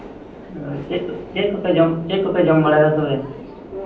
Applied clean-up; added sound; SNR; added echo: none; Subway, metro, underground; 14 dB; reverberation time 0.6 s.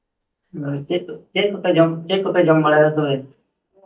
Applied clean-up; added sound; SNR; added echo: neural mask model DeepFilterNet 3.